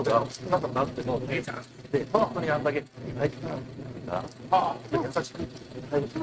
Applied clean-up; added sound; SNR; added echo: neural mask model RNNoise.